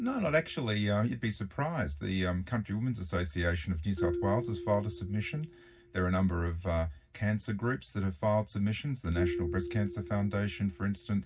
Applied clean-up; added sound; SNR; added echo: none; Marimba, xylophone; 11 dB; reverberation time 0.4 s.